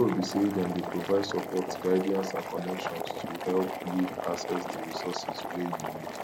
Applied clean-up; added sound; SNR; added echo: none; Boiling; 5 dB; none.